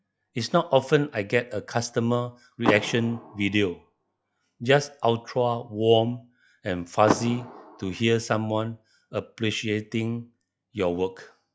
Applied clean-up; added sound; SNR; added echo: classical method log-MMSE.